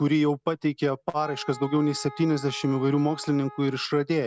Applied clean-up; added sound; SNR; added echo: none; Wind instrument, woodwind instrument; 18 dB; none.